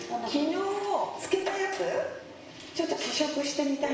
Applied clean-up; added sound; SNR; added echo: none; Piano; 18 dB; reverberation time 0.9 s.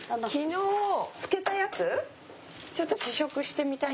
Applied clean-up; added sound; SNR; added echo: none; none; none; none.